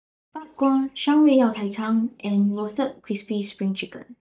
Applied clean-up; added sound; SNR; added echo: neural mask model DeepFilterNet 3.